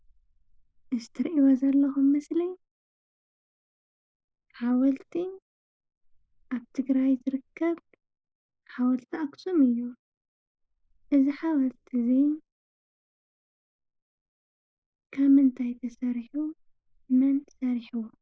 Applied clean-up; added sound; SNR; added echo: neural mask model Resemble Enhance denoiser.